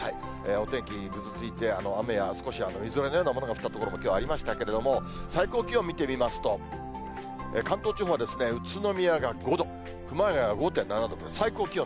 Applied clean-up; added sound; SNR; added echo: none; Frog; 16 dB; none.